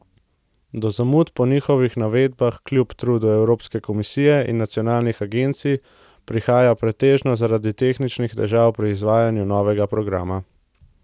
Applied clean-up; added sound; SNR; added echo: none; none; none; none.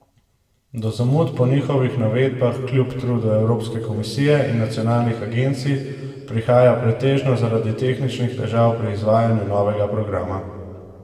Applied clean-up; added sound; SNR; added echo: none; none; none; reverberation time 2.1 s.